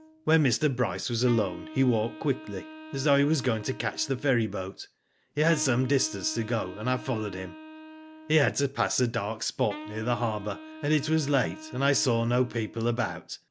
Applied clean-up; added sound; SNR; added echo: none; Wind instrument, woodwind instrument; 16 dB; none.